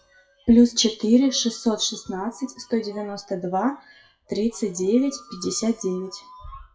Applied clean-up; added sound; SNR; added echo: classical method WPE with log-MMSE.